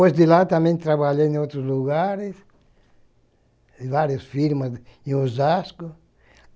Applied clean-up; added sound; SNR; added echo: none; none; none; none.